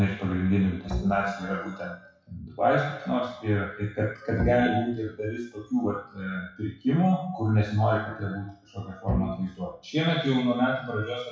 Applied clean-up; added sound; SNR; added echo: classical method WPE with log-MMSE.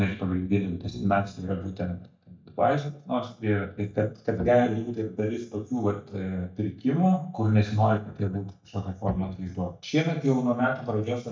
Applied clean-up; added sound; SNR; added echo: neural mask model DeepFilterNet 3.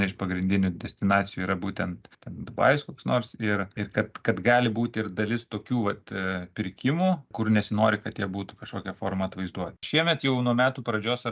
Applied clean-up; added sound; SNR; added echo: none; none; none; none.